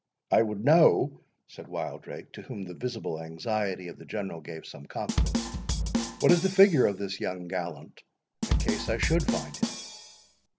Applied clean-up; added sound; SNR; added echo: none; Drum kit; 1 dB; none.